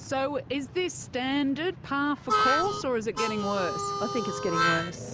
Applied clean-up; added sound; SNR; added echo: none; Harmonica; -1 dB; none.